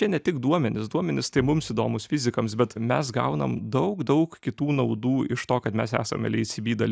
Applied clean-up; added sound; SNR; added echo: none; Bowed string instrument; 20 dB; none.